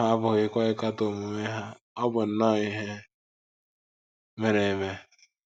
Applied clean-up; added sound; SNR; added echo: none; none; none; none.